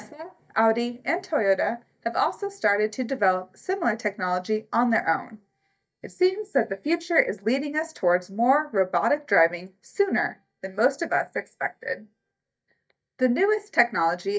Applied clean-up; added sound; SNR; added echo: neural mask model DeepFilterNet 3.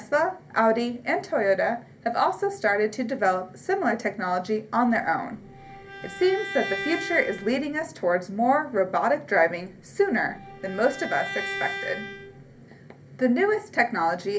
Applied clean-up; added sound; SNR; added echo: none; Bowed string instrument; 11 dB; reverberation time 0.3 s.